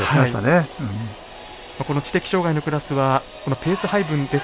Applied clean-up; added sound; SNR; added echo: none; none; none; none.